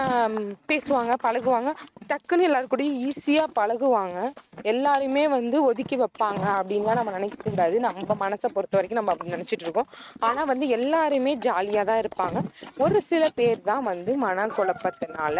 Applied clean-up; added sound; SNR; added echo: neural mask model RNNoise.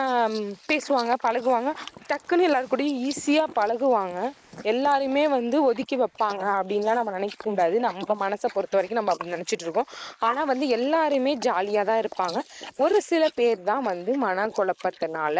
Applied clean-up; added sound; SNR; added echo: neural mask model Resemble Enhance denoiser.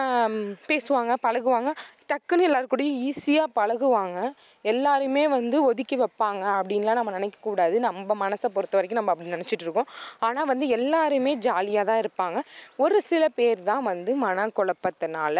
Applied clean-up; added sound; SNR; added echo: none; none; none; none.